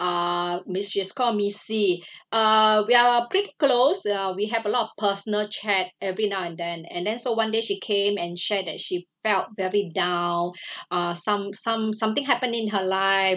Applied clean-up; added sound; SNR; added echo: none; none; none; none.